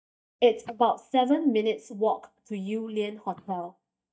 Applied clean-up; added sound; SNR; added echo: neural mask model DeepFilterNet 3.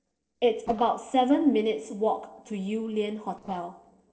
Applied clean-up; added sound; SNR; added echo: neural separator model SepFormer DNS4.